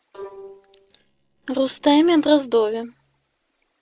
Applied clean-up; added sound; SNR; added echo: neural separator model SepFormer DNS4.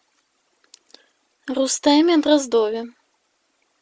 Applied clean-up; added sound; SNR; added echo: none; none; none; none.